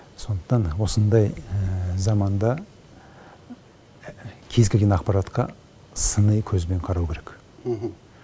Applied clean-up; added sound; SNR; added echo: none; none; none; none.